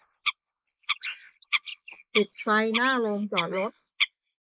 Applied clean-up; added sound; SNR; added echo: neural mask model Resemble Enhance denoiser.